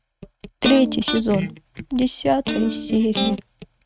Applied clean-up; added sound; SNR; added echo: neural mask model RNNoise.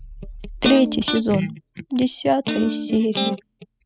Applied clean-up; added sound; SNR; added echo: classical method spectral subtraction.